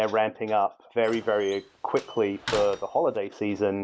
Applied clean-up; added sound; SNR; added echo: none; Slam; 14 dB; none.